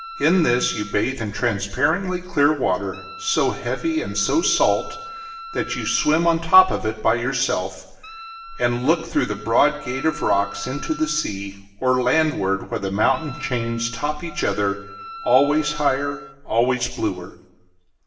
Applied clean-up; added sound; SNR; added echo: none; Wind instrument, woodwind instrument; 17 dB; reverberation time 0.8 s.